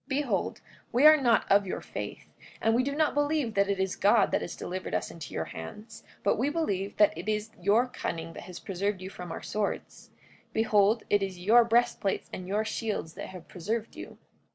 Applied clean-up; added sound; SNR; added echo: none; none; none; none.